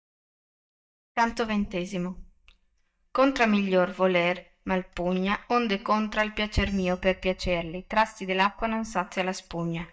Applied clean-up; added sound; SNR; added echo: neural mask model DeepFilterNet 3.